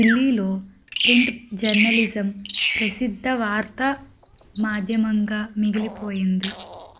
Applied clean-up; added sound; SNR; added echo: none; Bird vocalization, bird call, bird song; 5 dB; none.